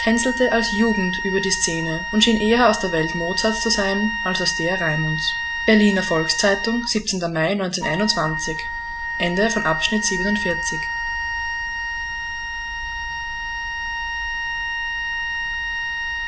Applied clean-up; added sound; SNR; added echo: none; Wind instrument, woodwind instrument; 3 dB; none.